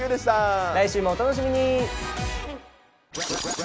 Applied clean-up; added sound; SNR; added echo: none; none; none; none.